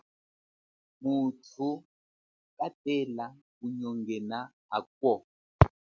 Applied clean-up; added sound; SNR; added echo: none; none; none; none.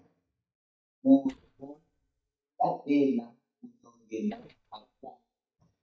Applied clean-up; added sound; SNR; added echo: neural mask model DeepFilterNet 3.